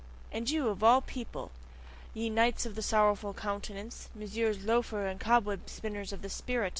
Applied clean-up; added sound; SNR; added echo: none; none; none; none.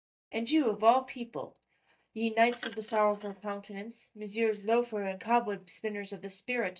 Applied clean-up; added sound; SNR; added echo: neural mask model DeepFilterNet 3.